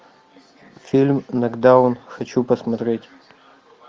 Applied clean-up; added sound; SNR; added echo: none; none; none; none.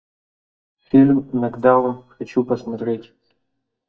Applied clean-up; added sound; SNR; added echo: neural mask model DeepFilterNet 3.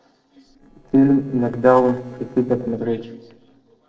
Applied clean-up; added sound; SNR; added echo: neural separator model SepFormer DNS4.